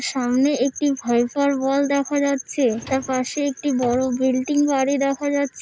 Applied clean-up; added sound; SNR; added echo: none; Drawer open or close; 20 dB; none.